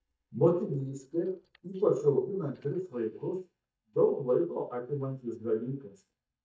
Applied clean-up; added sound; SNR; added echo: neural mask model DeepFilterNet 3.